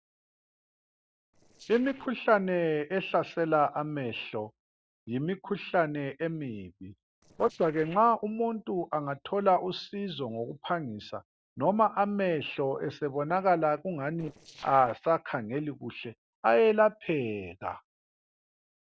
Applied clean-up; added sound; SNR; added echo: neural separator model SepFormer DNS4.